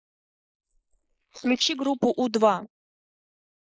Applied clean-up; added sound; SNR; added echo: neural mask model Resemble Enhance denoiser.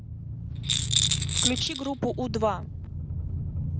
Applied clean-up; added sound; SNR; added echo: none; Rattle; -1 dB; none.